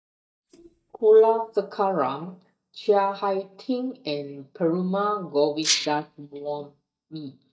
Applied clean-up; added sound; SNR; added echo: neural mask model DeepFilterNet 3.